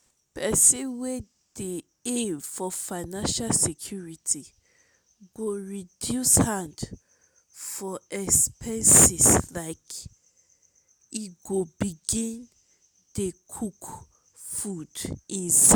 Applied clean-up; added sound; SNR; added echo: none; none; none; none.